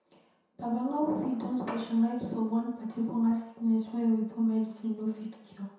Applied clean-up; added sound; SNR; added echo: none; none; none; reverberation time 0.7 s.